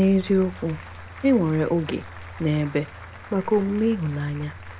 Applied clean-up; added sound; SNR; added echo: none; Applause / Crowd + Idling / Engine starting / Accelerating, revving, vroom / Car; 16 dB; none.